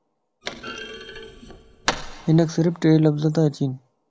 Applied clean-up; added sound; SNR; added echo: none; Thump, thud; 13 dB; none.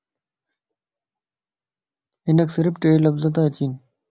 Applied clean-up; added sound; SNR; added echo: none; none; none; none.